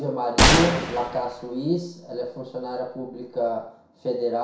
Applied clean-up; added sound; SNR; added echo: none; Gunshot, gunfire; -2 dB; reverberation time 0.6 s.